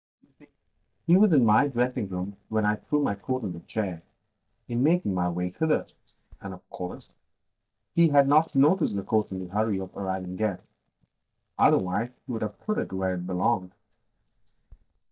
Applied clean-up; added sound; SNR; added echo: neural mask model DeepFilterNet 3.